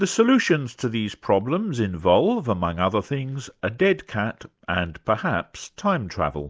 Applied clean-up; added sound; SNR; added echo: none; none; none; none.